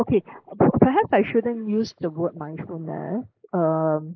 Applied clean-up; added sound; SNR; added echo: neural mask model Resemble Enhance denoiser.